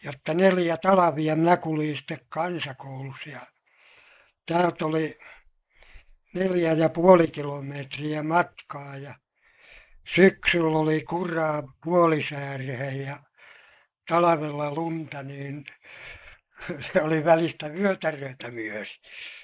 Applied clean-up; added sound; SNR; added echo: neural mask model Resemble Enhance denoiser.